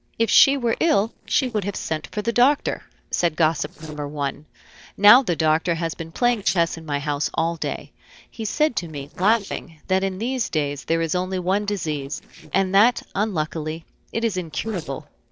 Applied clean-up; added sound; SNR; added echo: neural separator model SepFormer DNS4.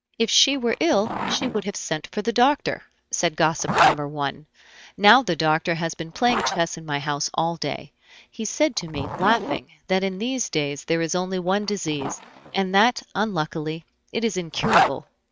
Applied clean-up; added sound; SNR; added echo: neural mask model RNNoise.